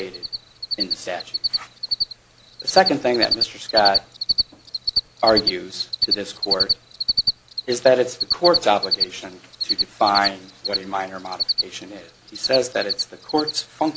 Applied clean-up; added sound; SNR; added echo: none; Cricket; 2 dB; none.